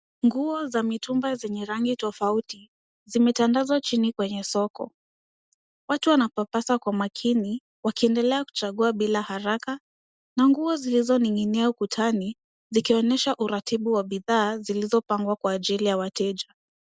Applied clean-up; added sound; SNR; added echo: none; none; none; none.